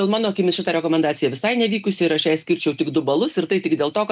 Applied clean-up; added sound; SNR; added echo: none; none; none; none.